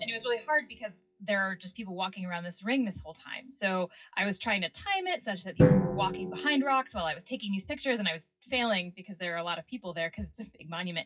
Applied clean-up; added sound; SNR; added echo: classical method WPE with log-MMSE.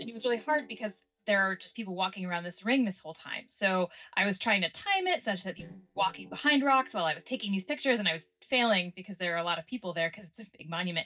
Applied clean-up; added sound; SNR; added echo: neural mask model DeepFilterNet 3.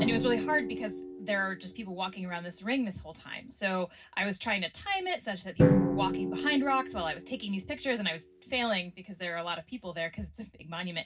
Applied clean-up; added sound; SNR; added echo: none; Drum; 1 dB; reverberation time 0.4 s.